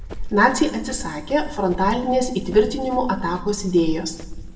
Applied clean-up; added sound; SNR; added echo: none; Run; 9 dB; reverberation time 0.7 s.